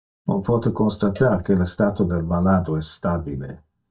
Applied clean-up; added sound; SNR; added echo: neural mask model DeepFilterNet 3.